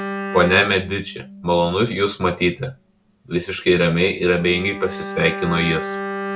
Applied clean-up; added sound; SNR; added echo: none; Bowed string instrument; 10 dB; none.